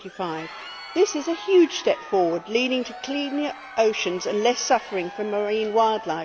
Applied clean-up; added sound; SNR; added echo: none; Crowd; 16 dB; none.